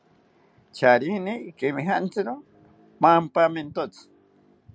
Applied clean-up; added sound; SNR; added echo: none; none; none; none.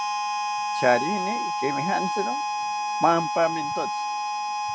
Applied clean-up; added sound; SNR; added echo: none; Harmonica; 0 dB; none.